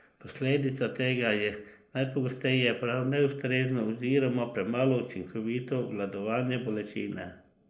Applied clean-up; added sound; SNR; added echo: neural mask model Resemble Enhance denoiser.